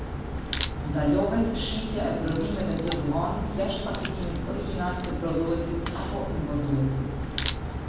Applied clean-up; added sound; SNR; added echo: none; Crack; 1 dB; reverberation time 1.2 s.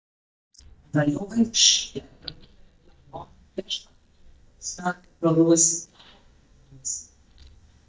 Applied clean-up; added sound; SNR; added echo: neural mask model DeepFilterNet 3.